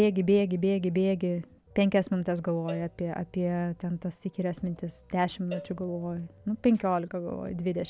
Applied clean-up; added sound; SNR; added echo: none; Cowbell; 19 dB; none.